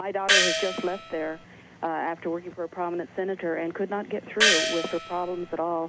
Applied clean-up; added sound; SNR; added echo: none; Gong; -4 dB; none.